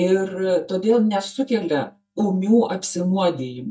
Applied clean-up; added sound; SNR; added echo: neural mask model DeepFilterNet 3.